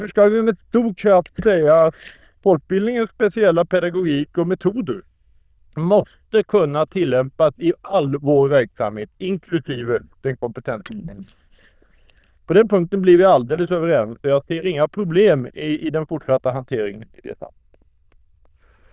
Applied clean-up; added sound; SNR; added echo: neural diffusion model UNIVERSE++.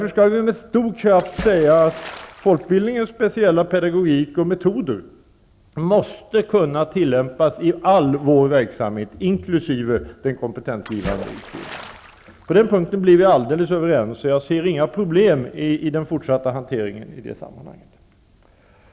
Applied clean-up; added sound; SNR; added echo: none; Splash, splatter; 15 dB; none.